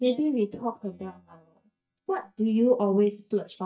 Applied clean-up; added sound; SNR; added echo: neural mask model DeepFilterNet 3.